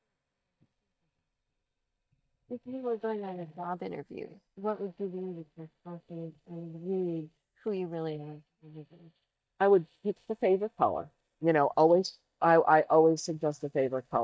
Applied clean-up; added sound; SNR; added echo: neural mask model DeepFilterNet 3.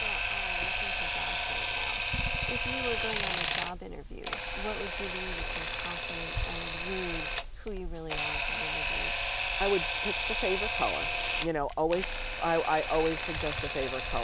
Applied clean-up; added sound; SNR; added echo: none; Camera; -4 dB; none.